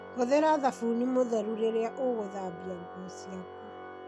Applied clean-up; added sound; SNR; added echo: none; Organ; 13 dB; none.